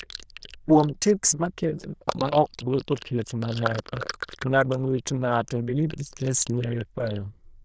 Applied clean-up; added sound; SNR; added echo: neural diffusion model UNIVERSE++.